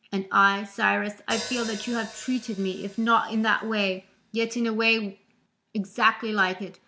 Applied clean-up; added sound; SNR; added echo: none; Hi-hat; 15 dB; none.